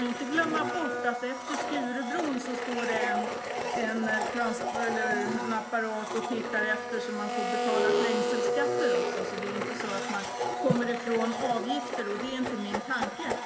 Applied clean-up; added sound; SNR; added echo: none; Domestic sounds, home sounds; -1 dB; reverberation time 1.0 s.